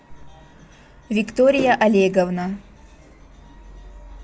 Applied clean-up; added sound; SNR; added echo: none; none; none; none.